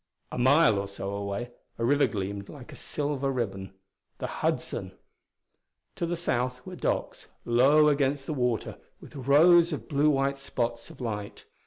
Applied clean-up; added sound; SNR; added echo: none; none; none; none.